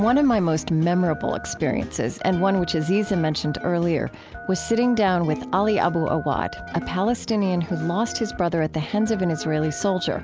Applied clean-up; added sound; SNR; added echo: none; Plucked string instrument + Telephone; 15 dB; none.